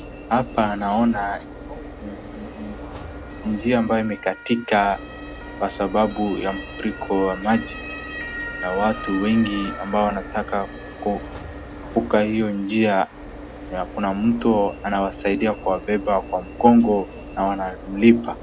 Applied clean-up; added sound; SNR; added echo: none; Alarm / Engine / Train + Motor vehicle (road) / Siren; 12 dB; none.